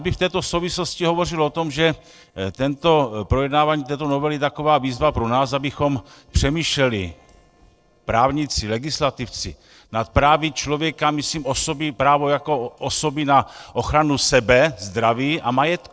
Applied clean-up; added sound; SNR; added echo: neural separator model SepFormer DNS4.